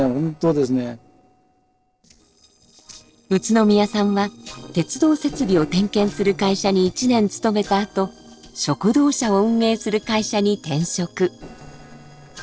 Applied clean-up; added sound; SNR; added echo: neural separator model SepFormer DNS4.